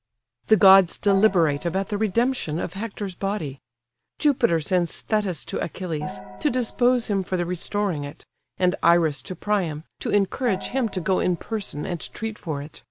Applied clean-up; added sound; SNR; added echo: none; Gong; 15 dB; none.